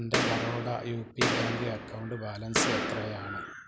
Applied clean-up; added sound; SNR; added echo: none; Boom; -3 dB; none.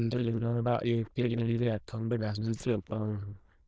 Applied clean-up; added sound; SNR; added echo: neural diffusion model UNIVERSE++.